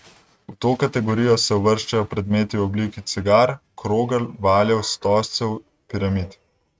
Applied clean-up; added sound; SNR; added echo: neural mask model RNNoise.